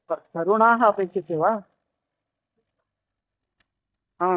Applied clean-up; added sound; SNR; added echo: neural mask model DeepFilterNet 3.